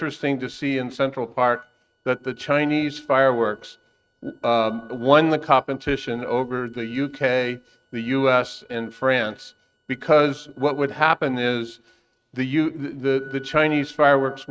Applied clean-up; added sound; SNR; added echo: neural mask model RNNoise.